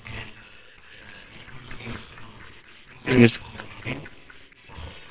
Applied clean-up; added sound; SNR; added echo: neural separator model SepFormer WHAMR!.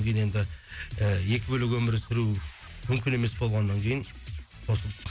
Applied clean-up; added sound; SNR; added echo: none; none; none; none.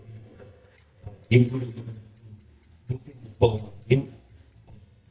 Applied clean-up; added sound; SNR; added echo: neural mask model DeepFilterNet 3.